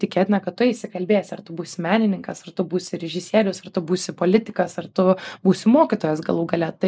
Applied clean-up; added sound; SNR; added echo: neural mask model Resemble Enhance denoiser.